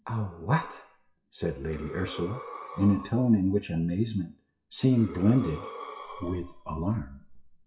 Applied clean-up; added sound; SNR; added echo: classical method WPE with log-MMSE.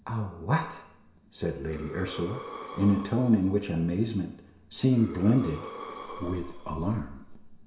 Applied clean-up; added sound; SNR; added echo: none; Breathing; 15 dB; reverberation time 0.7 s.